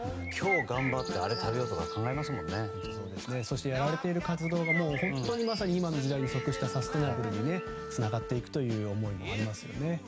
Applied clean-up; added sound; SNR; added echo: none; Bird + Wind instrument, woodwind instrument; 7 dB; none.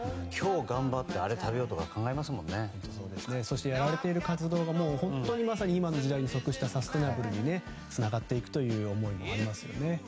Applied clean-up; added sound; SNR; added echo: none; none; none; none.